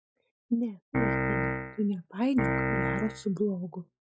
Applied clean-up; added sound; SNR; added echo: classical method log-MMSE.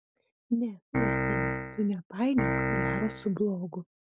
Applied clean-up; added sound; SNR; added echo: none; Piano; -3 dB; none.